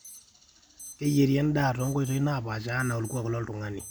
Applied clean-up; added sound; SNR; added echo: none; Alarm; 20 dB; none.